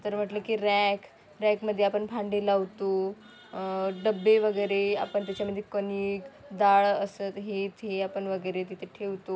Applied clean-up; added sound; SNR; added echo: none; none; none; none.